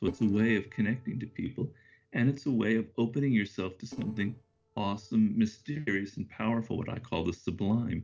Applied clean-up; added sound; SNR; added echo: neural separator model SepFormer DNS4.